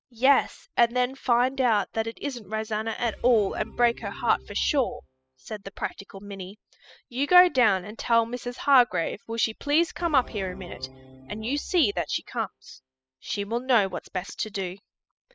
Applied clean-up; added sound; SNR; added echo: classical method spectral subtraction.